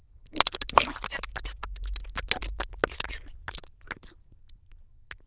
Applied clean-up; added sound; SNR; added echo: neural diffusion model UNIVERSE++.